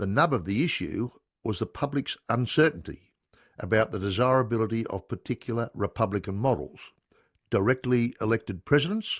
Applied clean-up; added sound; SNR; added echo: none; none; none; none.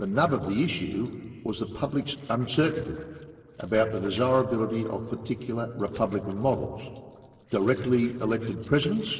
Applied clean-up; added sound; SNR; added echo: neural separator model SepFormer DNS4.